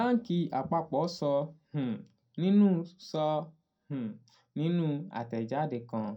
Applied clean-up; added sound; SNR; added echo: none; none; none; reverberation time 0.2 s.